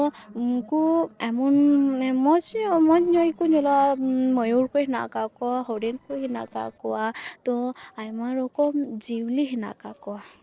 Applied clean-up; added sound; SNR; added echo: neural separator model SepFormer DNS4.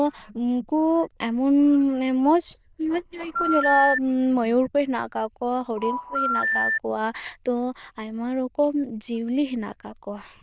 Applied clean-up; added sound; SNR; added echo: neural diffusion model UNIVERSE++.